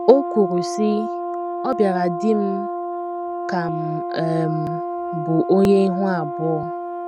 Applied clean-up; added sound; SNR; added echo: none; Brass instrument; 5 dB; none.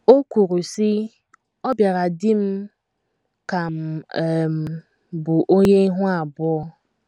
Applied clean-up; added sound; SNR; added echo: none; none; none; none.